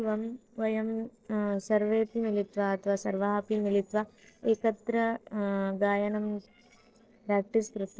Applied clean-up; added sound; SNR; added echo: neural separator model SepFormer DNS4.